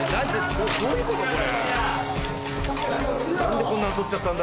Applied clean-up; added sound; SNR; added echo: none; Scissors + Alarm / Ocean / Boat, Water vehicle; 9 dB; none.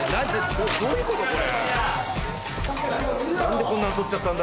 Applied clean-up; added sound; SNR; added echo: none; none; none; none.